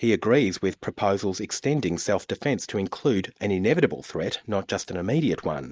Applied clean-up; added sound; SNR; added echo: neural mask model Resemble Enhance denoiser.